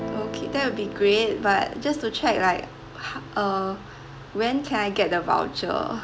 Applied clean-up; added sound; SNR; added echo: none; Guitar; 14 dB; none.